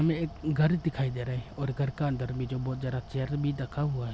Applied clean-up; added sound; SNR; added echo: none; Mechanical fan; 19 dB; none.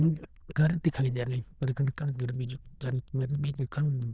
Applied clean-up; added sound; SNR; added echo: neural diffusion model UNIVERSE++.